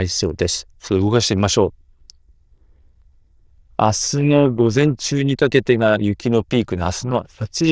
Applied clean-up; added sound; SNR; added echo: neural diffusion model UNIVERSE++.